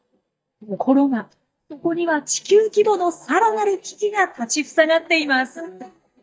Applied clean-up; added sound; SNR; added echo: neural mask model DeepFilterNet 3.